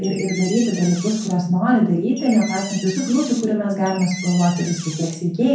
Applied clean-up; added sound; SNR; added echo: none; Door; 15 dB; reverberation time 0.5 s.